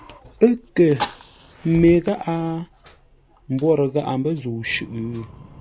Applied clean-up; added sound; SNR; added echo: none; Fire; 16 dB; none.